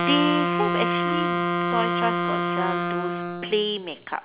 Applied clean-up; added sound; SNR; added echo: none; Wind instrument, woodwind instrument; -3 dB; none.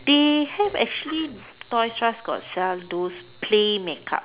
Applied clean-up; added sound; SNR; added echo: none; none; none; none.